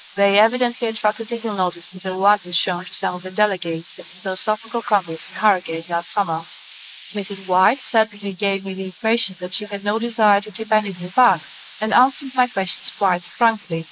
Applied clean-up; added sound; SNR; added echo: neural mask model Resemble Enhance denoiser.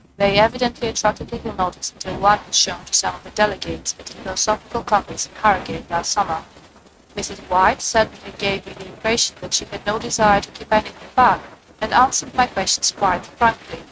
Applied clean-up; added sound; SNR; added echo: neural mask model RNNoise.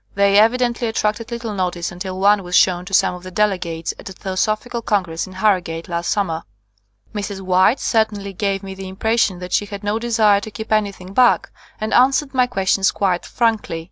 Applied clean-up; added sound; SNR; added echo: none; none; none; none.